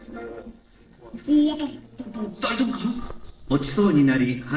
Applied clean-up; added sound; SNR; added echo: neural separator model SepFormer DNS4.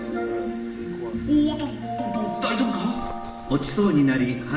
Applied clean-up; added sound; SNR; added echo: none; Bird; 17 dB; reverberation time 0.8 s.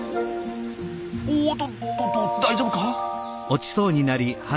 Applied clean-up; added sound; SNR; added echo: none; none; none; none.